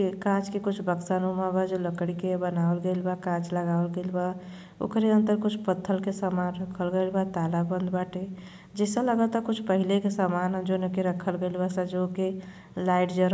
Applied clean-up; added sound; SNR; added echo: none; none; none; none.